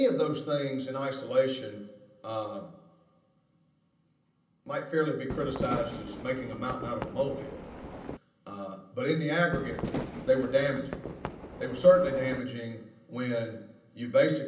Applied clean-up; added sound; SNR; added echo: none; Fireworks; 8 dB; reverberation time 0.6 s.